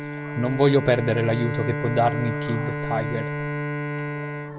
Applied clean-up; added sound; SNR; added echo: none; Bowed string instrument; 4 dB; none.